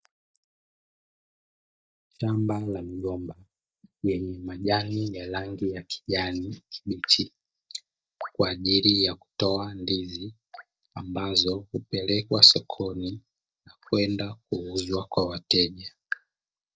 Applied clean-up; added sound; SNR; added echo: neural mask model DeepFilterNet 3.